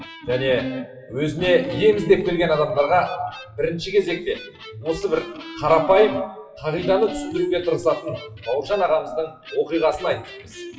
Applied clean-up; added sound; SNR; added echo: classical method WPE with log-MMSE.